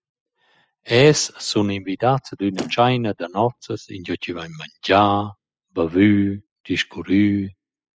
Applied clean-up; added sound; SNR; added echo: classical method spectral subtraction.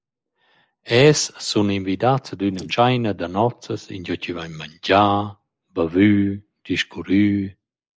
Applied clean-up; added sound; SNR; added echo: neural mask model Resemble Enhance denoiser.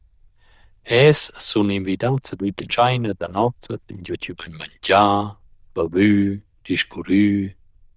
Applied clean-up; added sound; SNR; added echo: neural diffusion model UNIVERSE++.